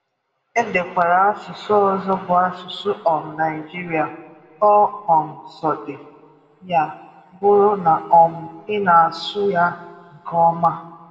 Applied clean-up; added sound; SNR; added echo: none; none; none; reverberation time 1.5 s.